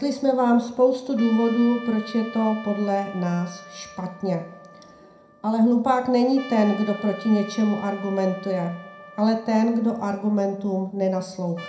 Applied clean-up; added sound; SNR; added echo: none; Trumpet; 19 dB; reverberation time 0.4 s.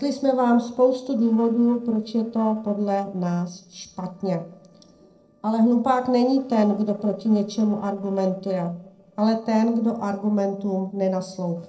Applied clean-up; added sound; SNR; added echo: neural separator model SepFormer DNS4.